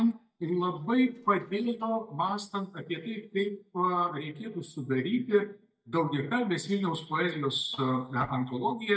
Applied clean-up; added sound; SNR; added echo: neural mask model DeepFilterNet 3.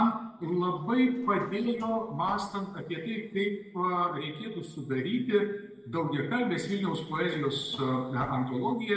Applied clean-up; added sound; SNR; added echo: neural separator model SepFormer DNS4.